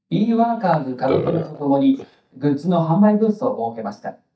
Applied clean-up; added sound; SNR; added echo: neural mask model DeepFilterNet 3.